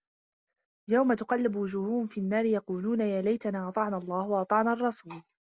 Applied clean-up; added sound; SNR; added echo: none; none; none; none.